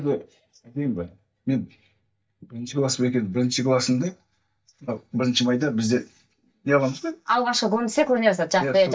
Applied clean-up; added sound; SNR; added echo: neural mask model DeepFilterNet 3.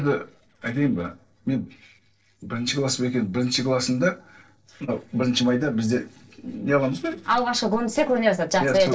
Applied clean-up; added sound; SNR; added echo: neural separator model SepFormer DNS4.